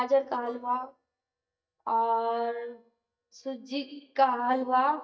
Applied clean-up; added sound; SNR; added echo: neural mask model DeepFilterNet 3.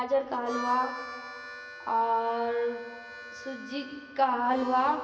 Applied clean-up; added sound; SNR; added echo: none; Harmonica; 13 dB; reverberation time 1.9 s.